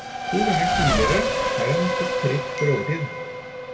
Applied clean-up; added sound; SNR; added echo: none; Race car, auto racing / Accelerating, revving, vroom; -1 dB; reverberation time 1.7 s.